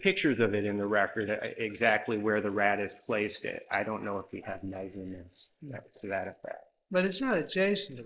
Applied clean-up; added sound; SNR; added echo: neural mask model Resemble Enhance denoiser.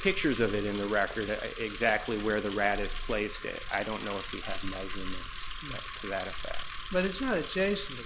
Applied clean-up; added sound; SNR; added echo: none; Bicycle; 12 dB; none.